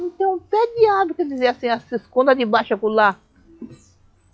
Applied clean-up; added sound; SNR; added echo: classical method log-MMSE.